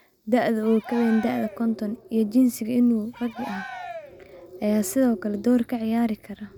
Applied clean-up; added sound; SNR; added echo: none; Cheering; 16 dB; none.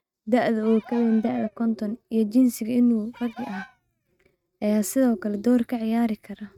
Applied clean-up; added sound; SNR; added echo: neural mask model RNNoise.